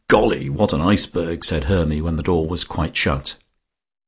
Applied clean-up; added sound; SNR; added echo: none; Bass drum; 16 dB; none.